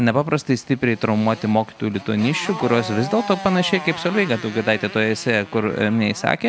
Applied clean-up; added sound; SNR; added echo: none; Motorcycle; 15 dB; none.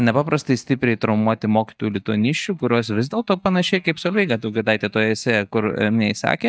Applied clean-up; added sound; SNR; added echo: neural mask model DeepFilterNet 3.